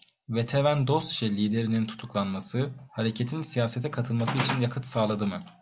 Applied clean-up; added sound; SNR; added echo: none; none; none; none.